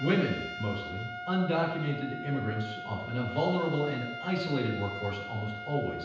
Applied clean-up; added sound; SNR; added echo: none; Trumpet; 9 dB; reverberation time 0.9 s.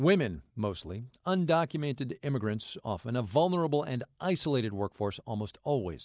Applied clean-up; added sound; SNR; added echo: none; none; none; none.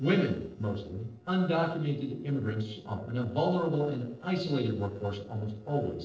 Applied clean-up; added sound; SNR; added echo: neural separator model SepFormer DNS4.